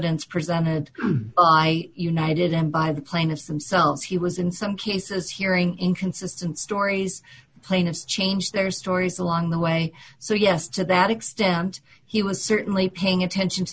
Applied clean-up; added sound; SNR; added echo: none; none; none; none.